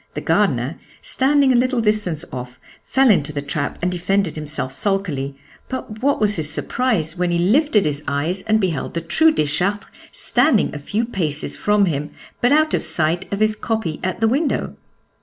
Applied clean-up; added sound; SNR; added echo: none; none; none; none.